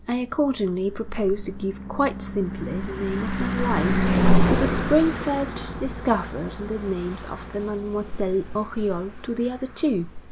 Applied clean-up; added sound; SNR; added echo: none; Car passing by / Engine / Truck; 4 dB; none.